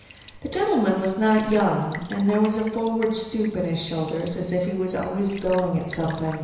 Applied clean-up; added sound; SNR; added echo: none; Raindrop / Drip; 18 dB; reverberation time 1.0 s.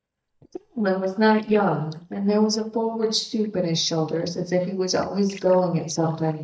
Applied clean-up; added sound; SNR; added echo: neural mask model DeepFilterNet 3.